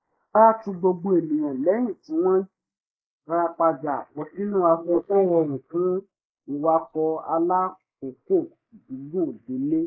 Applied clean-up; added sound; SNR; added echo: neural mask model Resemble Enhance denoiser.